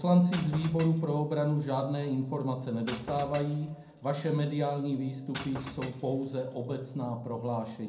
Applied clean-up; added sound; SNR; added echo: none; Shatter / Crushing; 17 dB; reverberation time 0.5 s.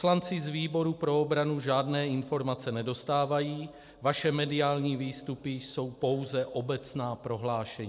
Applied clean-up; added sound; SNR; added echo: none; none; none; none.